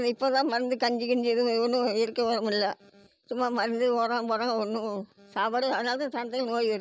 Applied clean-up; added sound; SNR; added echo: none; none; none; none.